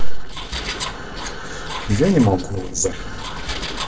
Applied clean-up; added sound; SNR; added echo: neural separator model SepFormer DNS4.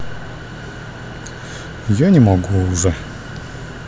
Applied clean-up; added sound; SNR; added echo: none; none; none; none.